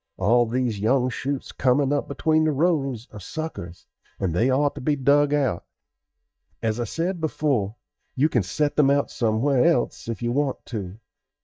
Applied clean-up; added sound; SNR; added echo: neural mask model DeepFilterNet 3.